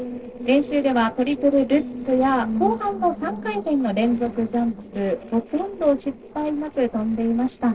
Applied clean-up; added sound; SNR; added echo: neural separator model SepFormer DNS4.